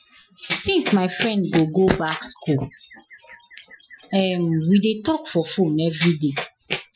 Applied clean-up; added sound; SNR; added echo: classical method Wiener filter.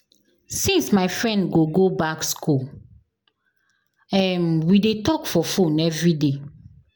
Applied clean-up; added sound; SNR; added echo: none; none; none; none.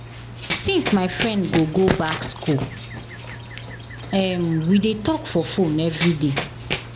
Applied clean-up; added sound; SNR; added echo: none; Run; 7 dB; none.